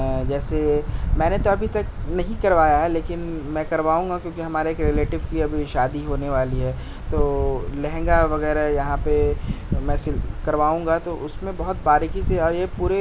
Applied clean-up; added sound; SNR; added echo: none; none; none; none.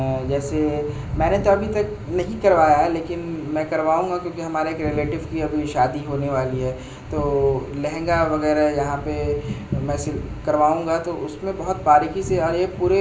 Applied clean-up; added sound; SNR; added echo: none; none; none; reverberation time 0.5 s.